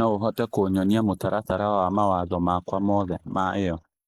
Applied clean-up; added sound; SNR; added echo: neural mask model Resemble Enhance denoiser.